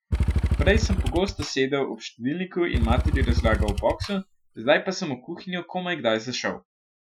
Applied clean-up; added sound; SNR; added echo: classical method Wiener filter.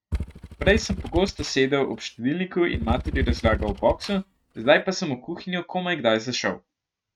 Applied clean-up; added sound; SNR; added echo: neural mask model RNNoise.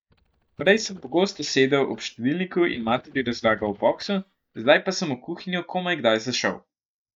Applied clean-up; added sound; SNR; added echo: neural mask model DeepFilterNet 3.